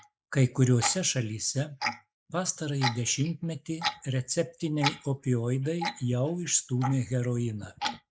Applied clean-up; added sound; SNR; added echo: neural mask model Resemble Enhance denoiser.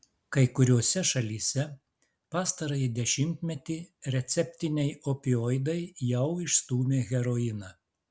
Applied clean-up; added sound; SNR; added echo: none; none; none; none.